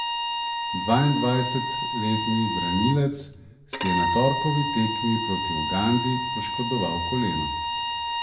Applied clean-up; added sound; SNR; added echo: none; Bowed string instrument; 2 dB; reverberation time 0.6 s.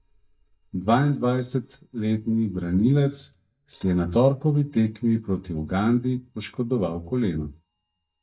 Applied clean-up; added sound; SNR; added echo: neural mask model DeepFilterNet 3.